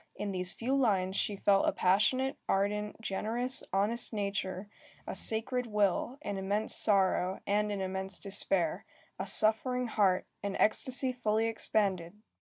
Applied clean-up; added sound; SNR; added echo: none; none; none; none.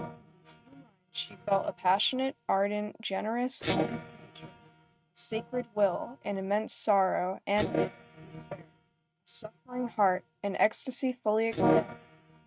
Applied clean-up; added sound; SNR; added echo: neural mask model RNNoise.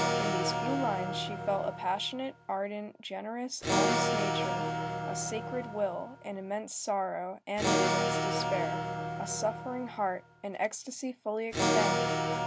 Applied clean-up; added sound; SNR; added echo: none; Electric guitar / Acoustic guitar; -2 dB; none.